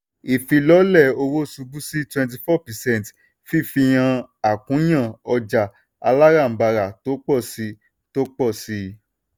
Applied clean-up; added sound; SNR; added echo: none; none; none; none.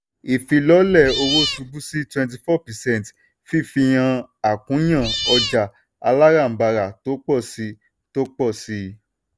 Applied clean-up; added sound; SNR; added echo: none; Cat; 3 dB; none.